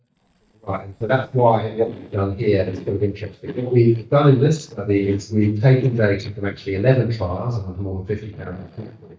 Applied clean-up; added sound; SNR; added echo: neural mask model DeepFilterNet 3.